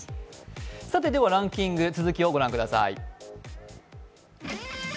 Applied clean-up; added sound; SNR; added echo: none; none; none; none.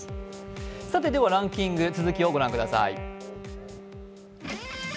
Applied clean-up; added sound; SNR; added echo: none; Wind instrument, woodwind instrument; 12 dB; none.